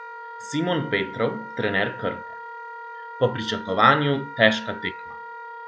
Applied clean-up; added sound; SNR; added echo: none; Wind instrument, woodwind instrument; 12 dB; none.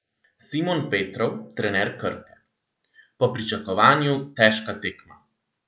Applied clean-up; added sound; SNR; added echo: none; none; none; none.